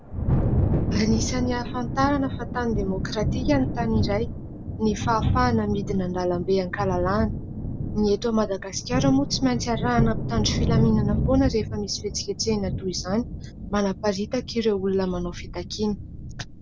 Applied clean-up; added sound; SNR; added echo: none; Thunder; 2 dB; none.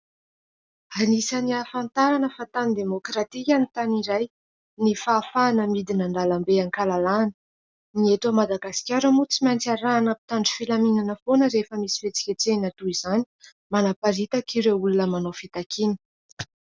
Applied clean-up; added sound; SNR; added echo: none; none; none; none.